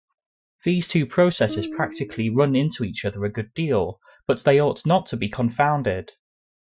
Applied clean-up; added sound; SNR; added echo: classical method Wiener filter.